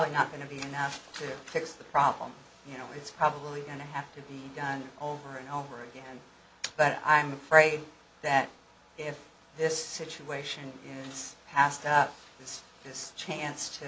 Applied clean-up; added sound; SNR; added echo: none; none; none; none.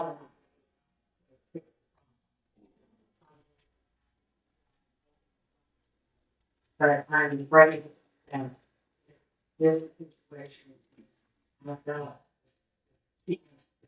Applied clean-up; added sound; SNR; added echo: neural mask model DeepFilterNet 3.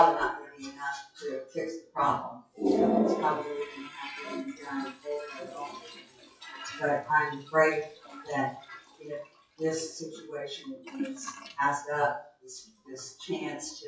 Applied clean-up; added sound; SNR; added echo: classical method WPE with log-MMSE.